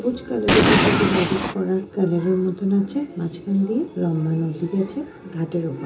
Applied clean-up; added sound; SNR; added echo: none; Explosion; -5 dB; reverberation time 0.2 s.